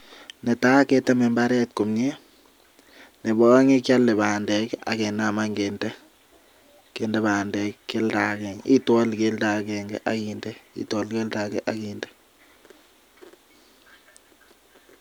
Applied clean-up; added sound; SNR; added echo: none; none; none; none.